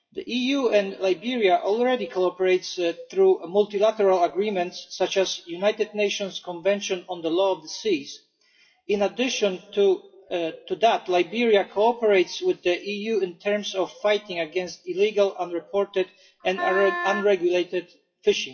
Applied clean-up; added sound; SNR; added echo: classical method WPE with log-MMSE.